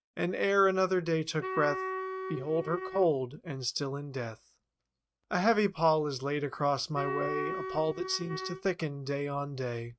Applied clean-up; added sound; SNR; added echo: neural mask model RNNoise.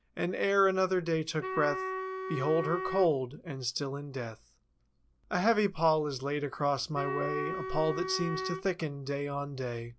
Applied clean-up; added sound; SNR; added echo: none; Wind instrument, woodwind instrument; 7 dB; none.